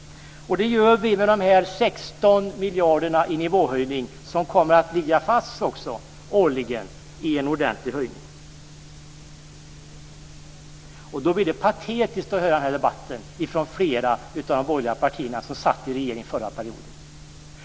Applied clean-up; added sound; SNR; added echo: none; none; none; none.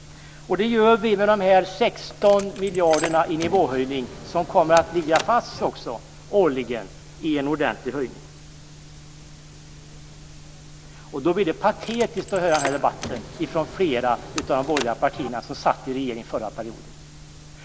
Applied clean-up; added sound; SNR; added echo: none; Car; 11 dB; none.